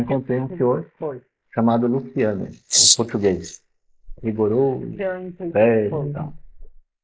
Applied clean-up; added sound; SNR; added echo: neural mask model Resemble Enhance denoiser.